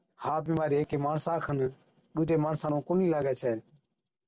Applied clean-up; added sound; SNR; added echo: none; none; none; none.